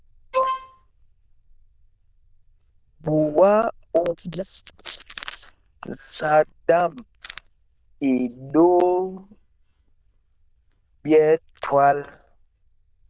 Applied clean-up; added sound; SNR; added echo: neural diffusion model UNIVERSE++.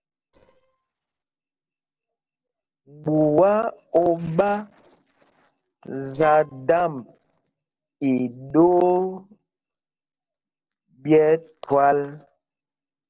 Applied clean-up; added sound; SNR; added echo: neural separator model SepFormer DNS4.